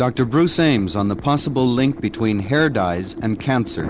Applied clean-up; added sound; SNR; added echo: none; none; none; none.